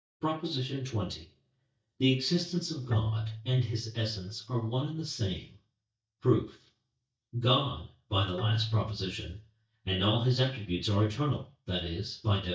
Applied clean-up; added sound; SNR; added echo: neural mask model DeepFilterNet 3.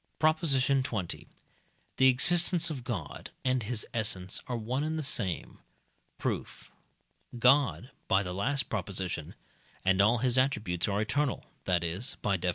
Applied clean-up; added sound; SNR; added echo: none; none; none; none.